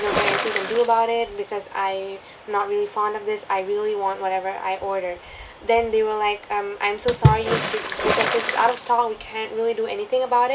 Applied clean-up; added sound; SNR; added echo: none; Water / Splash, splatter; 5 dB; none.